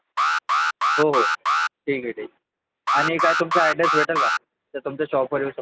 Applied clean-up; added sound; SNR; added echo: neural mask model Resemble Enhance denoiser.